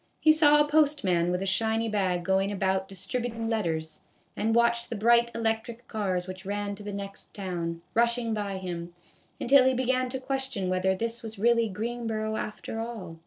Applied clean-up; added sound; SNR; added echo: neural separator model SepFormer DNS4.